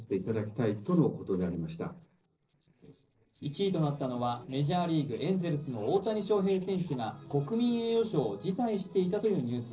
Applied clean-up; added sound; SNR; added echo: neural separator model SepFormer DNS4.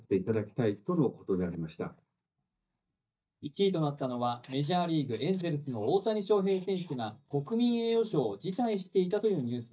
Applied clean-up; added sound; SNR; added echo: neural mask model DeepFilterNet 3.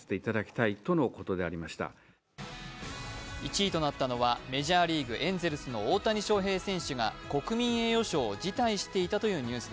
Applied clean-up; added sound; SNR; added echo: none; none; none; none.